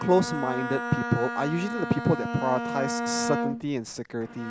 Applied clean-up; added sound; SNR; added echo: none; Bowed string instrument; 5 dB; none.